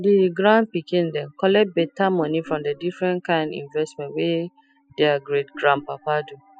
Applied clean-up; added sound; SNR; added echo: classical method spectral subtraction.